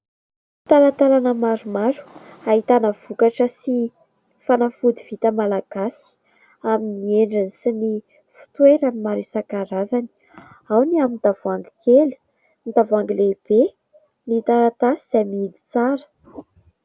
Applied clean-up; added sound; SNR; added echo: none; none; none; none.